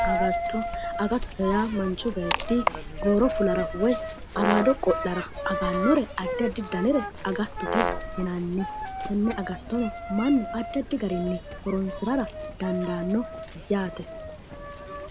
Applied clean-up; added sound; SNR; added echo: none; Brass instrument + Coin (dropping); 4 dB; none.